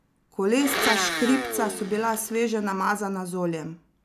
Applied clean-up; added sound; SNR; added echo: none; Domestic sounds, home sounds; 4 dB; none.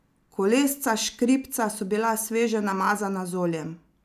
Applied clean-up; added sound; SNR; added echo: none; none; none; none.